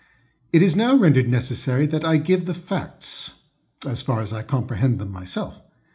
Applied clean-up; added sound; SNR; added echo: none; none; none; reverberation time 0.4 s.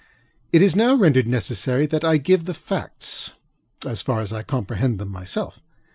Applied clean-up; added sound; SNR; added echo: none; none; none; none.